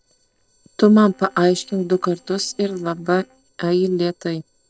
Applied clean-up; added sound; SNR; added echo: neural separator model SepFormer DNS4.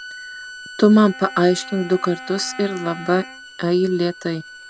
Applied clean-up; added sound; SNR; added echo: none; Bowed string instrument + Wind instrument, woodwind instrument; 16 dB; none.